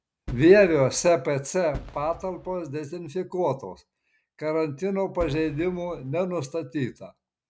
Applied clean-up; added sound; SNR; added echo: none; Fireworks; 17 dB; none.